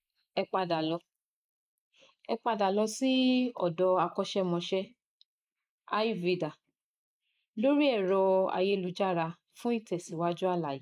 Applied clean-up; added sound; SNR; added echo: neural mask model Resemble Enhance denoiser.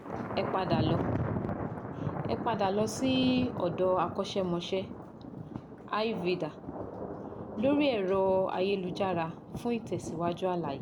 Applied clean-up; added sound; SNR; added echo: none; Thunder; 5 dB; none.